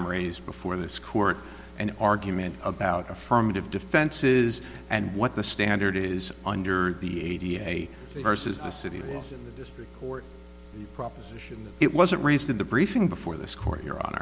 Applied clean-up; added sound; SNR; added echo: none; none; none; none.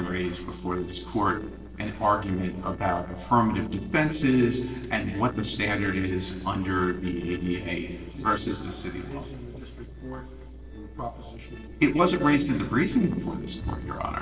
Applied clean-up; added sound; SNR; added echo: neural separator model SepFormer DNS4.